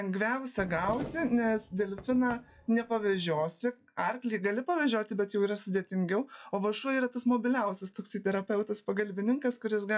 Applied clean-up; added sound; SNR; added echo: classical method log-MMSE.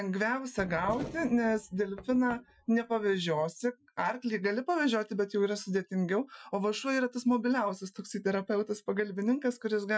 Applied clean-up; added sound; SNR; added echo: classical method Wiener filter.